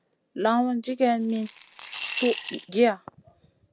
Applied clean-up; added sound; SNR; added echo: none; Coin (dropping) / Glass; 10 dB; none.